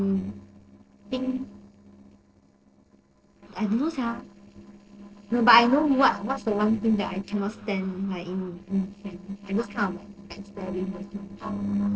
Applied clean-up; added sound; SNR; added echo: neural separator model SepFormer DNS4.